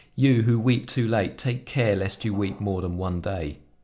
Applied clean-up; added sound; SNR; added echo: none; Squeak; 13 dB; none.